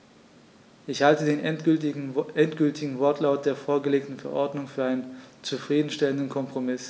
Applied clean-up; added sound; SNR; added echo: none; none; none; none.